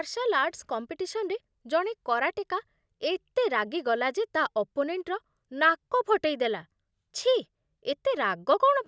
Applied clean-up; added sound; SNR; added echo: none; none; none; none.